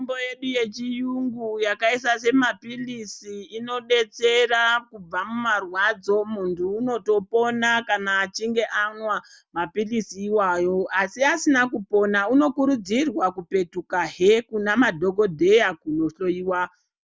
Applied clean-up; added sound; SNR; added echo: none; none; none; none.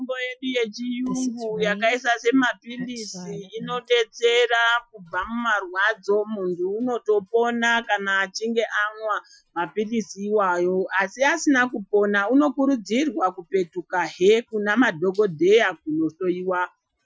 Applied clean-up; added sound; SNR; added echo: classical method Wiener filter.